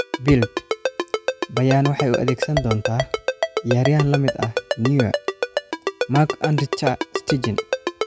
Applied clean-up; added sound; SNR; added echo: none; Ringtone; 3 dB; none.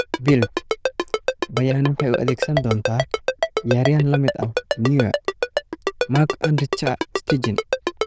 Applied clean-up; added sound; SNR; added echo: neural diffusion model UNIVERSE++.